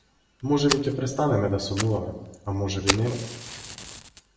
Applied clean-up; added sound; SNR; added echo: none; Fire; 8 dB; reverberation time 0.8 s.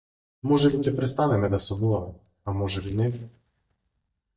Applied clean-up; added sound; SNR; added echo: neural mask model DeepFilterNet 3.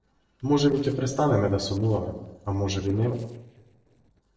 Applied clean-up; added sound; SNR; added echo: neural separator model SepFormer DNS4.